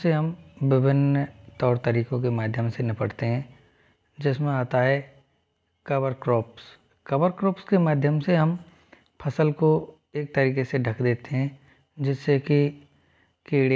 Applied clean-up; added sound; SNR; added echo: none; none; none; none.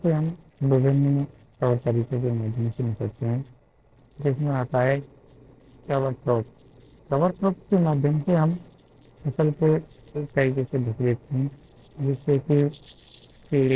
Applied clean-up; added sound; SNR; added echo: neural separator model SepFormer DNS4.